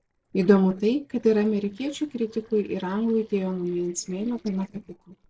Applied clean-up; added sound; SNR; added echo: neural separator model SepFormer DNS4.